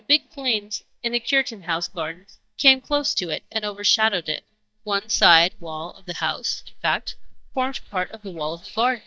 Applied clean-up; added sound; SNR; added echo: neural mask model DeepFilterNet 3.